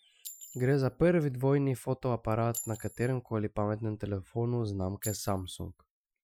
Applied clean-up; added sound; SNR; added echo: classical method Wiener filter.